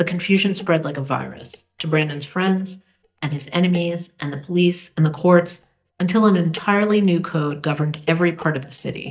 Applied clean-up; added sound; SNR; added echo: neural mask model DeepFilterNet 3.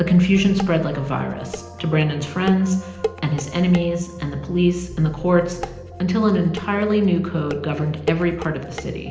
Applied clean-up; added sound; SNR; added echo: none; Dishes, pots, and pans; 14 dB; reverberation time 0.9 s.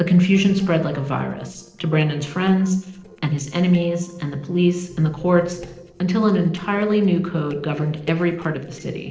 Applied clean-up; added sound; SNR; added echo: neural separator model SepFormer DNS4.